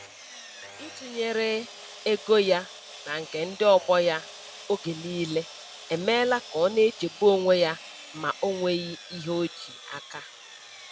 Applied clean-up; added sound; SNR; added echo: none; Sawing; 17 dB; none.